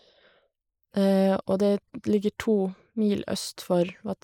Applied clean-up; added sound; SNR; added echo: neural mask model Resemble Enhance denoiser.